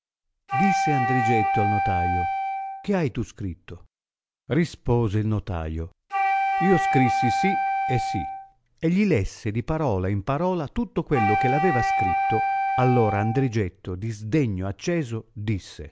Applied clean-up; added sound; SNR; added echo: none; Wind instrument, woodwind instrument; -1 dB; none.